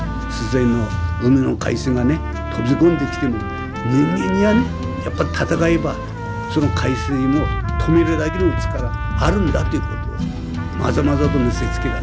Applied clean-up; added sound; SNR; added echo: none; Trumpet; 12 dB; none.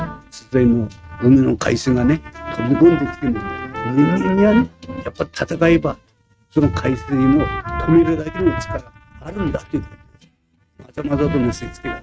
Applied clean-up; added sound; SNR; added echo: neural mask model RNNoise.